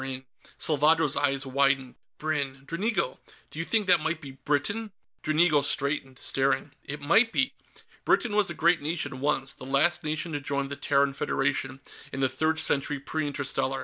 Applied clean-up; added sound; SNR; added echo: none; none; none; none.